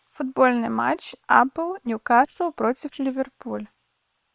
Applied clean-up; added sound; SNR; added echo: neural separator model SepFormer WHAM!.